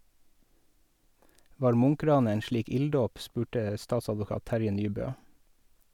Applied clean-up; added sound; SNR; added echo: none; none; none; none.